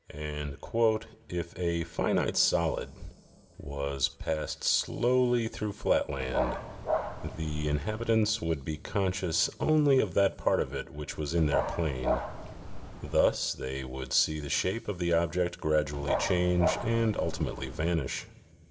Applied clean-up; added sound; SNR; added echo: none; Dog; 4 dB; reverberation time 2.3 s.